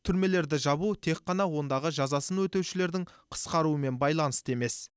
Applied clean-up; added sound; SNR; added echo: none; none; none; none.